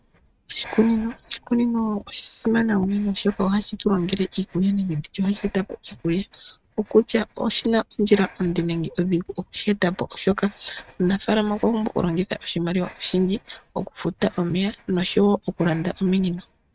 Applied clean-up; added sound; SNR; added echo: neural mask model RNNoise.